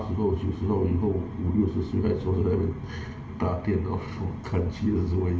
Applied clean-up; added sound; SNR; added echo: none; none; none; reverberation time 1.5 s.